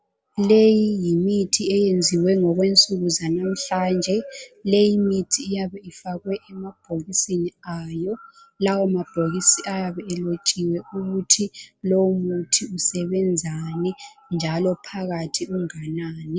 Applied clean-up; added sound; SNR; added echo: none; none; none; none.